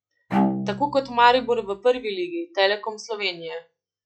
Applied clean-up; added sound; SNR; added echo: classical method log-MMSE.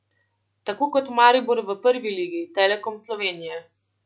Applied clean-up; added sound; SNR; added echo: none; none; none; none.